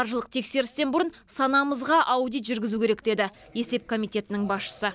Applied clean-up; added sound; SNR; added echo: none; none; none; none.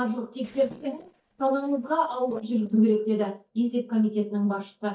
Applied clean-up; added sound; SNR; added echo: neural mask model DeepFilterNet 3.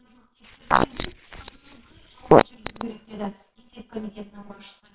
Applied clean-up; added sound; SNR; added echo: neural separator model SepFormer WHAMR!.